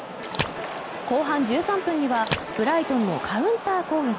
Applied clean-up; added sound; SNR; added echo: none; Water / Splash, splatter; 12 dB; none.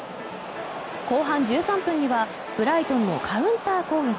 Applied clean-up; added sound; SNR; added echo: none; none; none; none.